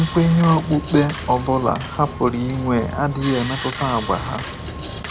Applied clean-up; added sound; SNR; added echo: none; Sawing; 9 dB; none.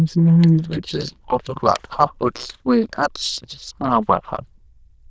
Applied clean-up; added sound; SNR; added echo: neural diffusion model UNIVERSE++.